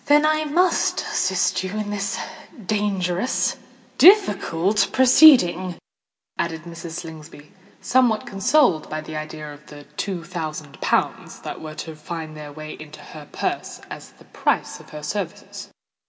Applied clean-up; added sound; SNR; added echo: none; none; none; none.